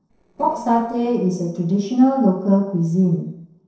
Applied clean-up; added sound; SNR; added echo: neural separator model SepFormer DNS4.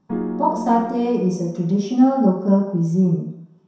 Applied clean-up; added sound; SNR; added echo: none; Piano; 10 dB; reverberation time 0.7 s.